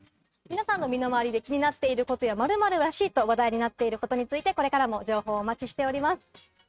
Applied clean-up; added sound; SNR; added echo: neural mask model RNNoise.